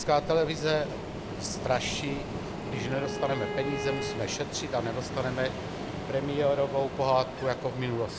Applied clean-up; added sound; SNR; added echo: none; Bowed string instrument + Ocean; 5 dB; none.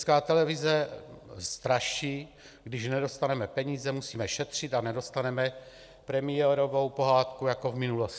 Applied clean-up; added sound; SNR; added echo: none; none; none; none.